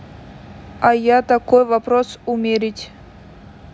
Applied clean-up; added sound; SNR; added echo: none; none; none; none.